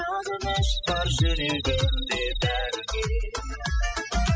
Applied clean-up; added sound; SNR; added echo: classical method spectral subtraction.